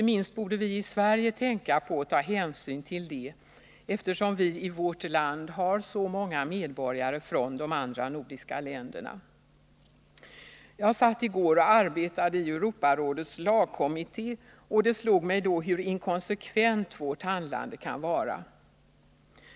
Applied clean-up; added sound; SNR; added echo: none; none; none; none.